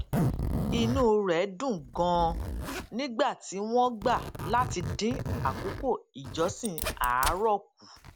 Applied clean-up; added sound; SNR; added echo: none; Zipper (clothing); 5 dB; none.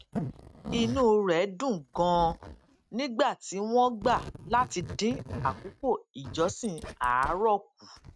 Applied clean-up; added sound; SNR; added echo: neural mask model RNNoise.